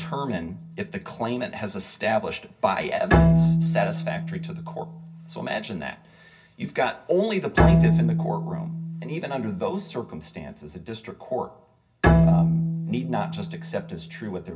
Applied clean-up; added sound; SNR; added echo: none; Bowed string instrument; -4 dB; reverberation time 0.4 s.